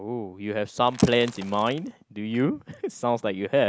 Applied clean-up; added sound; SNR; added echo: none; Crackle / Crushing / Wood; 17 dB; none.